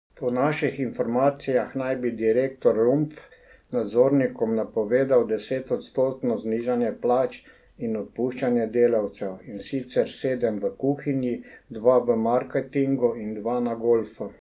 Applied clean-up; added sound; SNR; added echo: none; none; none; none.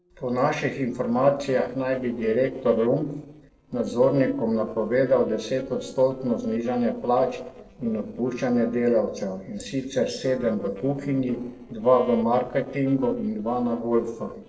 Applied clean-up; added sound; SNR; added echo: neural separator model SepFormer DNS4.